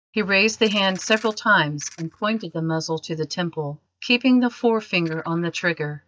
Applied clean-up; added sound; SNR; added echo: neural mask model DeepFilterNet 3.